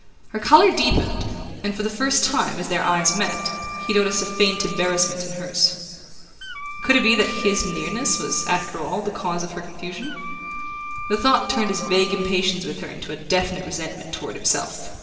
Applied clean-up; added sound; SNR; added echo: none; Wind instrument, woodwind instrument; 11 dB; reverberation time 2.4 s.